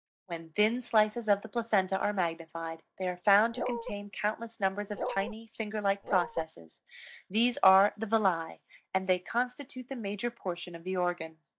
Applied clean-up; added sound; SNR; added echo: neural mask model DeepFilterNet 3.